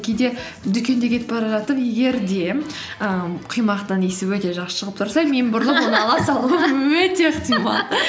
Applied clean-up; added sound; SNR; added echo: none; none; none; none.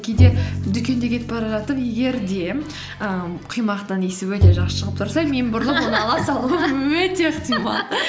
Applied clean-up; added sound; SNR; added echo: none; Bowed string instrument; 1 dB; none.